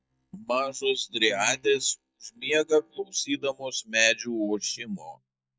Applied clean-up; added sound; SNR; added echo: neural mask model DeepFilterNet 3.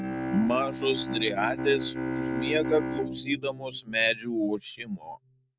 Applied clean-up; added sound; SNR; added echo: neural mask model RNNoise.